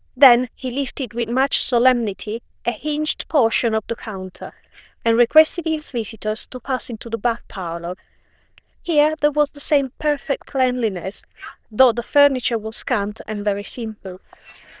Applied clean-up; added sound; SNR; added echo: neural diffusion model UNIVERSE++.